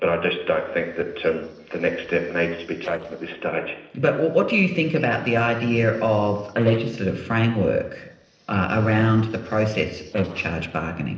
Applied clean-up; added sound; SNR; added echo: neural separator model SepFormer DNS4.